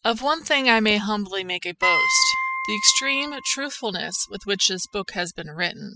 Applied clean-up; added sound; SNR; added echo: classical method spectral subtraction.